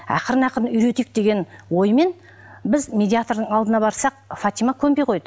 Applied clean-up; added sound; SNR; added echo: none; none; none; none.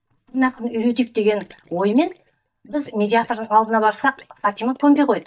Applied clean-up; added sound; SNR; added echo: neural mask model DeepFilterNet 3.